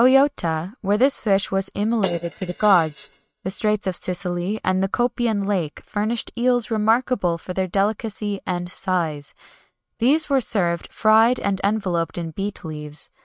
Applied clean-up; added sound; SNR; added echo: neural mask model RNNoise.